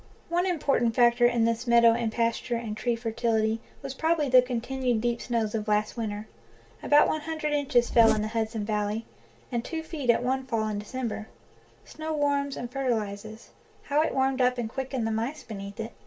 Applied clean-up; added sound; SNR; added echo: none; Zipper (clothing); 6 dB; reverberation time 0.2 s.